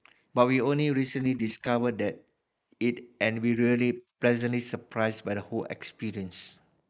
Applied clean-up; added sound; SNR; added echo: neural mask model Resemble Enhance denoiser.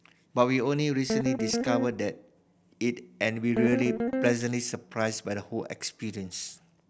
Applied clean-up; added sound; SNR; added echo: none; Guitar; 1 dB; none.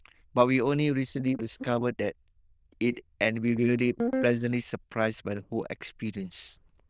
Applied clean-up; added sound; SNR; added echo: neural diffusion model UNIVERSE++.